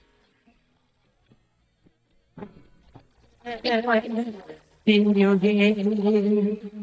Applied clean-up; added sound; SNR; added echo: neural mask model DeepFilterNet 3.